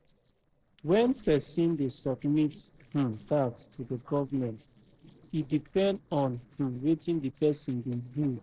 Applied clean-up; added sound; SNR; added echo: neural separator model SepFormer DNS4.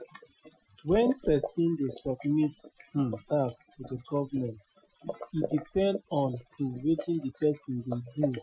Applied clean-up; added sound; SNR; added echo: classical method Wiener filter.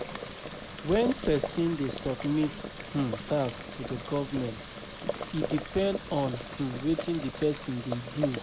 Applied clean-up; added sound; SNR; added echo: none; Boiling; 7 dB; none.